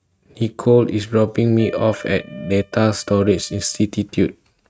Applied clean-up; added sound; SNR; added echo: neural mask model RNNoise.